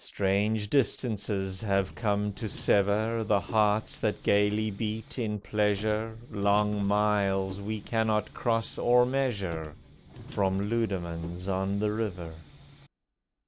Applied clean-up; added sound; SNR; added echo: none; Subway, metro, underground; 19 dB; none.